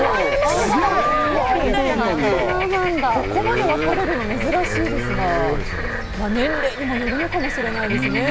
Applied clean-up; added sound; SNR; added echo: none; Bird / Frog; 6 dB; none.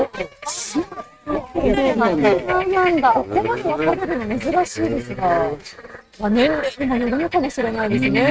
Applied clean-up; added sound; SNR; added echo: neural mask model RNNoise.